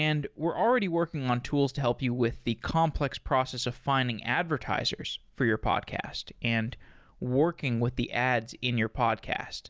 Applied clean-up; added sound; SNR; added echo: none; none; none; none.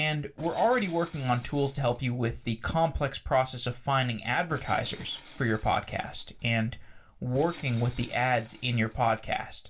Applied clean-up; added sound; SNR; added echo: none; Tools; 20 dB; reverberation time 0.2 s.